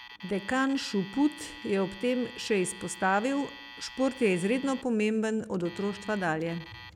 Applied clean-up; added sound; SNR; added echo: none; Alarm; 17 dB; none.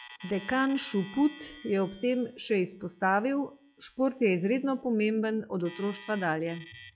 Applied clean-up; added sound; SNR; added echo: classical method log-MMSE.